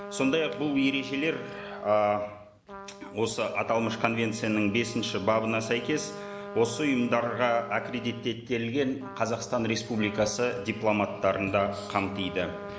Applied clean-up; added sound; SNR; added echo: none; Trumpet; 13 dB; none.